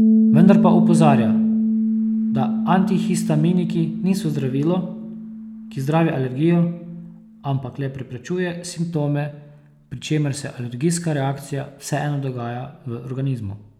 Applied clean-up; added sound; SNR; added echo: none; Piano; 1 dB; none.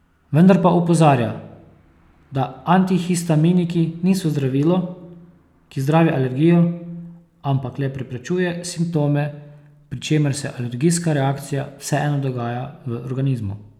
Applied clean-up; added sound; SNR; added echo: none; none; none; none.